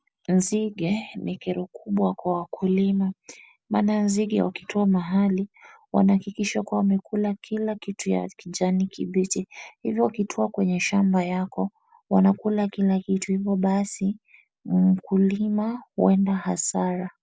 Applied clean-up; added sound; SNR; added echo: none; none; none; none.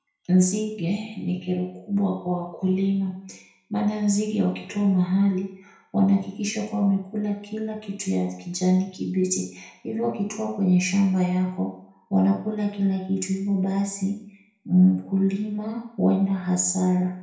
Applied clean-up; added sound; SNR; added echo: none; none; none; reverberation time 0.5 s.